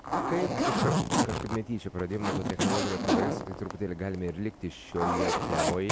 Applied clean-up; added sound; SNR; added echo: none; Zipper (clothing); -3 dB; none.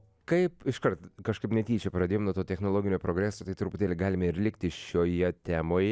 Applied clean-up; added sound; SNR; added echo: none; none; none; none.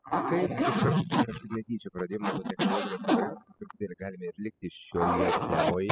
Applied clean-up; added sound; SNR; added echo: classical method spectral subtraction.